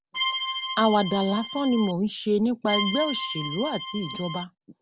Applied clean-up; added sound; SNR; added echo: none; Accordion; 5 dB; none.